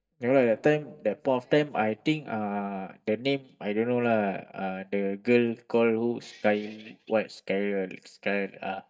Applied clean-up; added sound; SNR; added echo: neural mask model DeepFilterNet 3.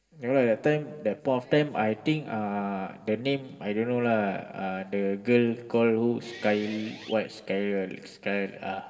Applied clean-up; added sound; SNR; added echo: none; Guitar; 19 dB; reverberation time 2.0 s.